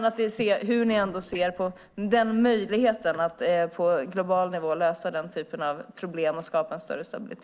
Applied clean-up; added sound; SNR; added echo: neural separator model SepFormer DNS4.